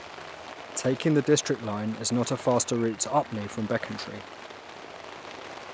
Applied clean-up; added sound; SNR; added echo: none; Rain; 13 dB; none.